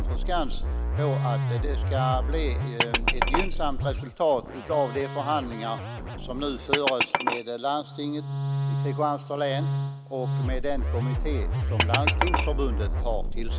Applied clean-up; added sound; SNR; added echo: none; Glass + Musical instrument; -4 dB; none.